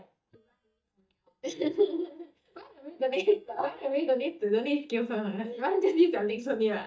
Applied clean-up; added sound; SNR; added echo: neural mask model DeepFilterNet 3.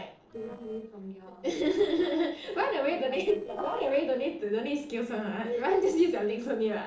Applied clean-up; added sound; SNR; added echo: neural separator model SepFormer DNS4.